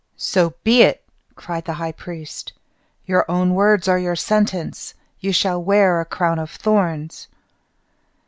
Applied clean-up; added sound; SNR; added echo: none; none; none; none.